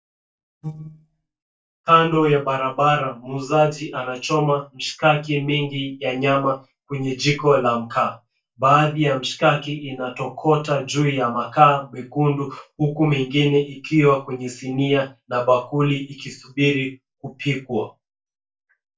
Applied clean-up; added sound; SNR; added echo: neural mask model DeepFilterNet 3.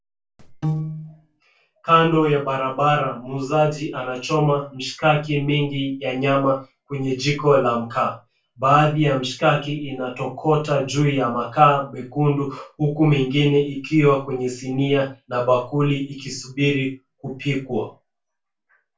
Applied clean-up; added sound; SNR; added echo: none; Piano; 6 dB; reverberation time 0.2 s.